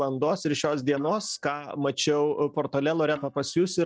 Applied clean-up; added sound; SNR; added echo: neural mask model DeepFilterNet 3.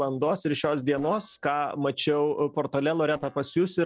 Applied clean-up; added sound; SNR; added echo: neural separator model SepFormer DNS4.